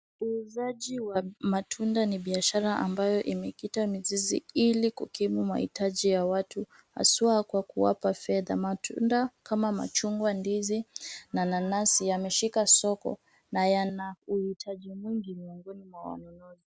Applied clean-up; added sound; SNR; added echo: none; none; none; none.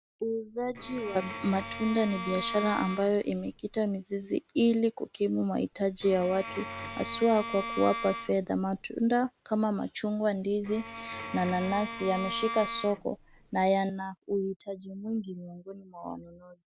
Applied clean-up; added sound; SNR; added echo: none; Bowed string instrument; 10 dB; none.